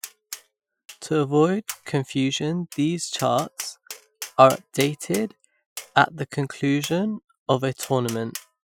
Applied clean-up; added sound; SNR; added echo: classical method Wiener filter.